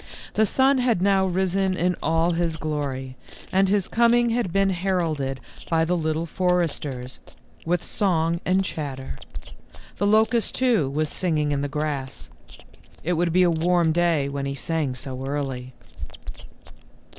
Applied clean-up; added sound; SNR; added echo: none; Chewing, mastication; 10 dB; none.